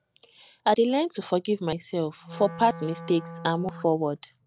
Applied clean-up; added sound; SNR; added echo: none; Wind instrument, woodwind instrument; 14 dB; none.